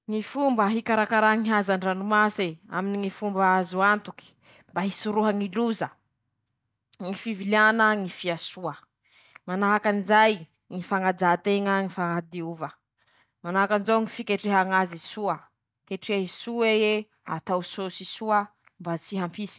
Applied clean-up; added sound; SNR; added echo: none; none; none; none.